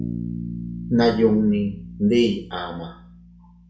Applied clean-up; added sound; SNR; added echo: none; Bass guitar; 11 dB; reverberation time 0.4 s.